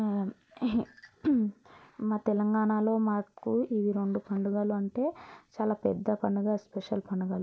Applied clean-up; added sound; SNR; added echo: none; none; none; none.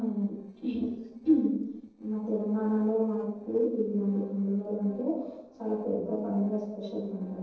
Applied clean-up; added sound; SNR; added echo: neural separator model SepFormer DNS4.